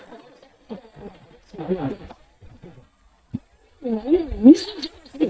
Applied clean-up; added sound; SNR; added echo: neural mask model DeepFilterNet 3.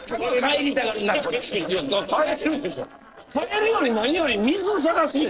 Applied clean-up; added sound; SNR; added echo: neural separator model SepFormer DNS4.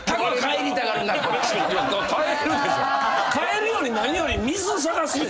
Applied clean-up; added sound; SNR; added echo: none; Chicken, rooster; 16 dB; none.